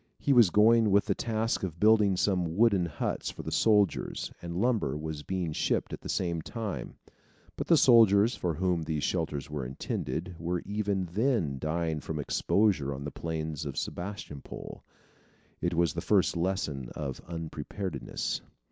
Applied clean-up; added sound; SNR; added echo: none; none; none; none.